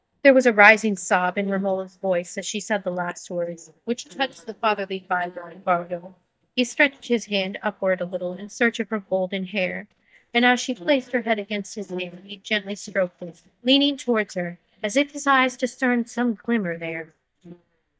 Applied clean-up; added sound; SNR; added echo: neural mask model DeepFilterNet 3.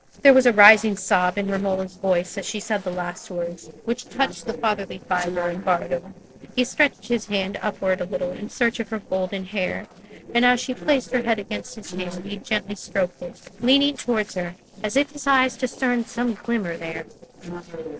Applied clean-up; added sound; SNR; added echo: neural separator model SepFormer DNS4.